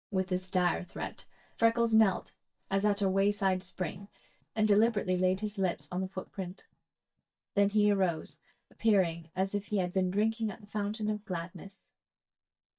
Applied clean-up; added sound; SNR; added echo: neural mask model DeepFilterNet 3.